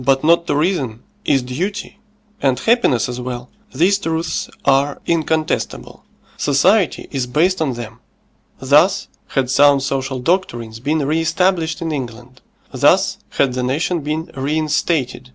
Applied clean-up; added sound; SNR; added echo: none; none; none; none.